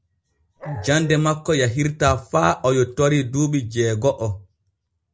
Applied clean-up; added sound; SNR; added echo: none; Dog; 15 dB; none.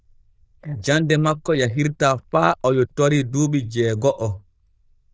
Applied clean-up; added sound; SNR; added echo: neural diffusion model UNIVERSE++.